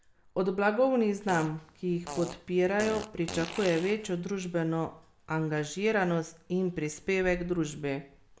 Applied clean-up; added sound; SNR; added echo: none; Fart; 12 dB; none.